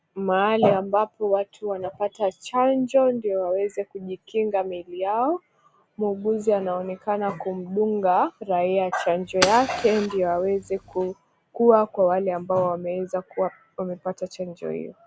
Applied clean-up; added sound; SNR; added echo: none; Fire; 8 dB; none.